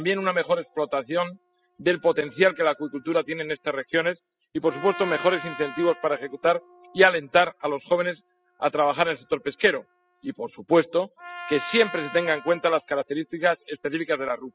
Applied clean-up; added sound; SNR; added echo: classical method spectral subtraction.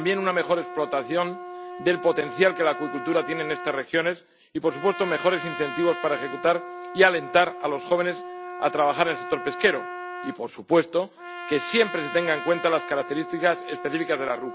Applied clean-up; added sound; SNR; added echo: none; Trumpet; 11 dB; none.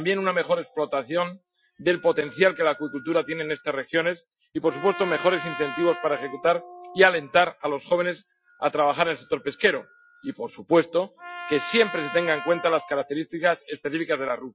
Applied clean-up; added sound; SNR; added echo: classical method Wiener filter.